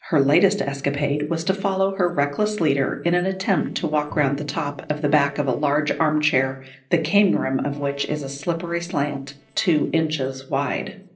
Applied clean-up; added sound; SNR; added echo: neural separator model SepFormer DNS4.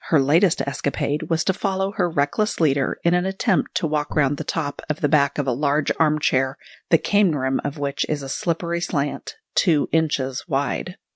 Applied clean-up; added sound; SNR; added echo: none; none; none; none.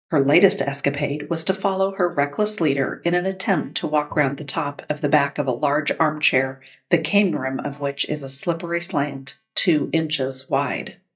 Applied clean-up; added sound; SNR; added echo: neural mask model DeepFilterNet 3.